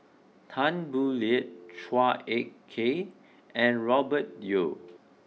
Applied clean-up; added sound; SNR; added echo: none; Telephone; 20 dB; none.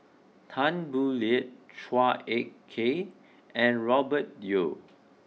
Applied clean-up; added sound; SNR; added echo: none; none; none; none.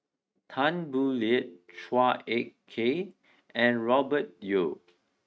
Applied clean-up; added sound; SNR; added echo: neural mask model RNNoise.